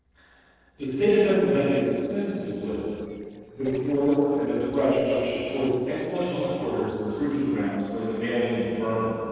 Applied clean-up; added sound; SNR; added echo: neural separator model SepFormer DNS4.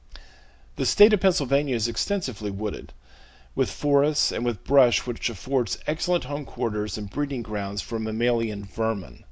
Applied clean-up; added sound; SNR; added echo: none; none; none; none.